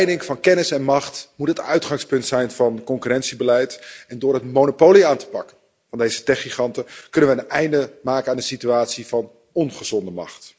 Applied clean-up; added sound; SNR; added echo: none; none; none; none.